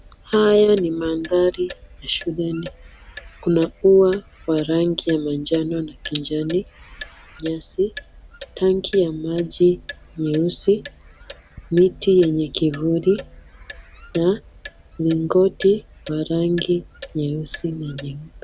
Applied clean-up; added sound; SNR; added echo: none; Clock; 19 dB; none.